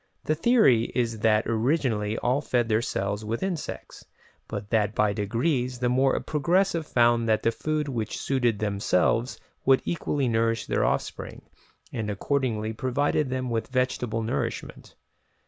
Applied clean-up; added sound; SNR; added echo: none; none; none; none.